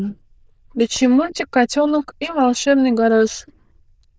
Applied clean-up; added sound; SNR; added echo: neural diffusion model UNIVERSE++.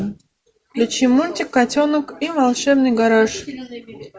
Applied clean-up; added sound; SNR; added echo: none; none; none; none.